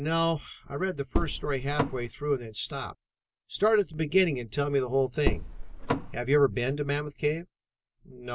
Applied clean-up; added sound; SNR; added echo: none; Car; 0 dB; none.